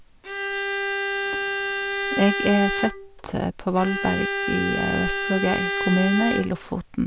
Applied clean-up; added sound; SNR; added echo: none; Bowed string instrument; 2 dB; none.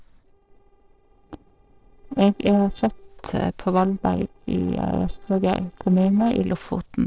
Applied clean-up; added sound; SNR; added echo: neural separator model SepFormer DNS4.